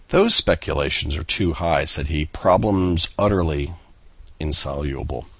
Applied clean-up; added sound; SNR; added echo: none; none; none; none.